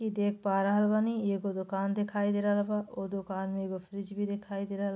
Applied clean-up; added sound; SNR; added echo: none; none; none; none.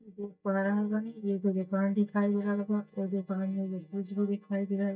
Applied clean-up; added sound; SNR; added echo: neural mask model DeepFilterNet 3.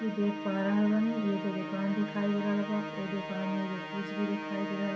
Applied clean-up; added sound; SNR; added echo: none; Musical instrument; 7 dB; reverberation time 0.5 s.